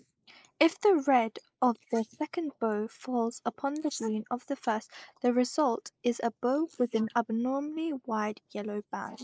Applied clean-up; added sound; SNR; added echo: neural mask model Resemble Enhance denoiser.